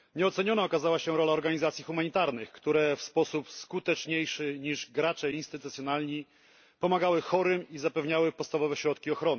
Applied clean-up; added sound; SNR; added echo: none; none; none; none.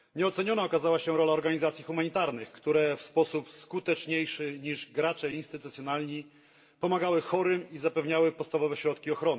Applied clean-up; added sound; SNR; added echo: none; none; none; reverberation time 1.0 s.